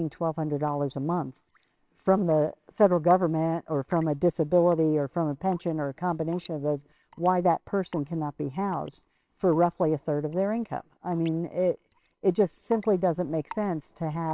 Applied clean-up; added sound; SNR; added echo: neural separator model SepFormer WHAMR!.